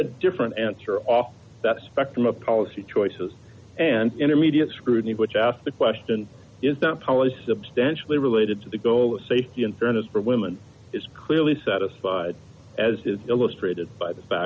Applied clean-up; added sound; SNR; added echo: none; none; none; none.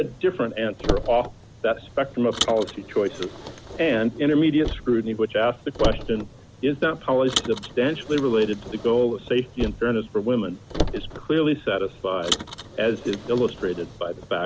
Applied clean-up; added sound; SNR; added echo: none; Car; 9 dB; none.